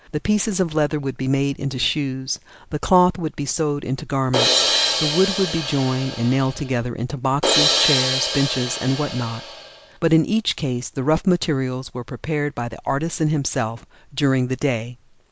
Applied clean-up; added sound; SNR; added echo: none; Crash cymbal; 1 dB; none.